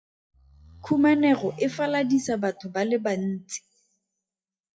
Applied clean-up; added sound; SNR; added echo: classical method WPE with log-MMSE.